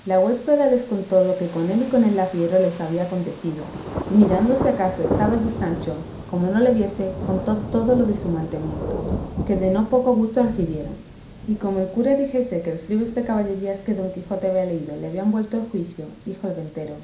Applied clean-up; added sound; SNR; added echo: none; Thunder; 10 dB; reverberation time 0.5 s.